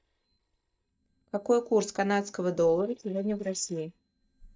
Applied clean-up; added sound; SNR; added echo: neural mask model DeepFilterNet 3.